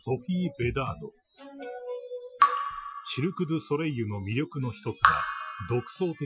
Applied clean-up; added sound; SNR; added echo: classical method Wiener filter.